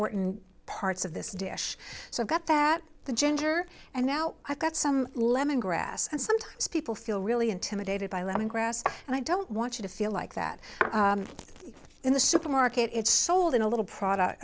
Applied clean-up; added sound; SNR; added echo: none; none; none; none.